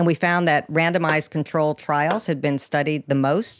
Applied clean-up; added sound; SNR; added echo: none; Tap / Hammer; 15 dB; none.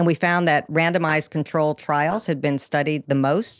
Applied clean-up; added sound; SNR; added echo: neural separator model SepFormer DNS4.